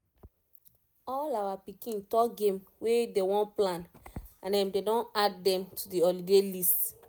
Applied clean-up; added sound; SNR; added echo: none; none; none; none.